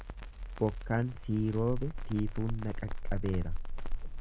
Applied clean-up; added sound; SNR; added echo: none; Crackle; 1 dB; none.